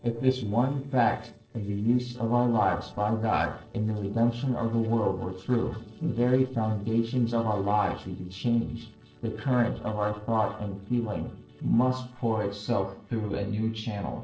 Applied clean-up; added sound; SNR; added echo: neural separator model SepFormer DNS4.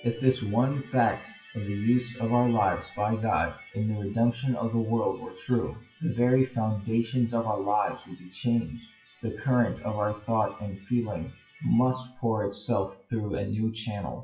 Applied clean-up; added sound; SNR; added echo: classical method WPE with log-MMSE.